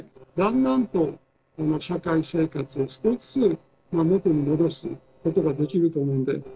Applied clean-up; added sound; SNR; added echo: neural separator model SepFormer DNS4.